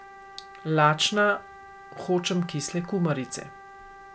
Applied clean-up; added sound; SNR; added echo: none; Wind instrument, woodwind instrument; 18 dB; none.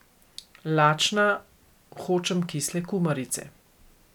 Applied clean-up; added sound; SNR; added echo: none; none; none; none.